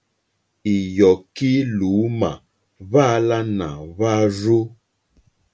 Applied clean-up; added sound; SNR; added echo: none; none; none; none.